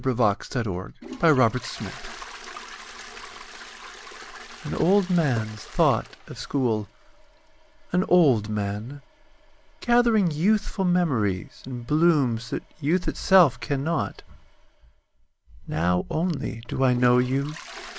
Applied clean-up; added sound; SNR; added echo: none; Toilet flush; 19 dB; none.